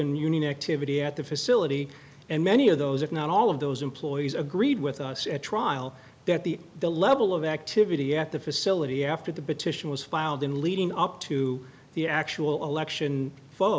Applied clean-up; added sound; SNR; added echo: none; none; none; none.